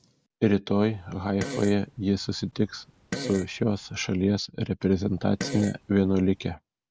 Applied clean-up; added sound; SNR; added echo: none; Fart; 13 dB; none.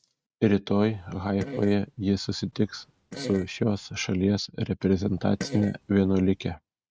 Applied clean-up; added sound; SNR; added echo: neural mask model RNNoise.